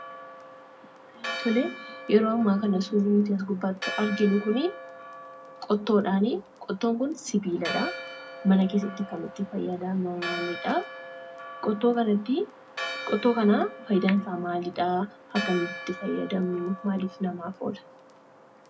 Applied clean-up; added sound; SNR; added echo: none; Church bell; 12 dB; reverberation time 0.2 s.